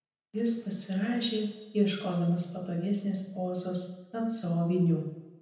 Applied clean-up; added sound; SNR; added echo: none; none; none; reverberation time 0.9 s.